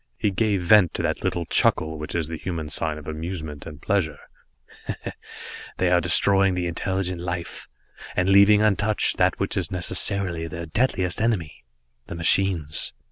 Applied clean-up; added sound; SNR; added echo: none; none; none; none.